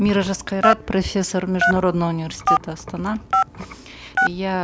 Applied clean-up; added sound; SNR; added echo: none; Telephone; 2 dB; none.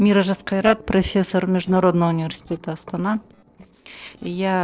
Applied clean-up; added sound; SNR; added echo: neural separator model SepFormer DNS4.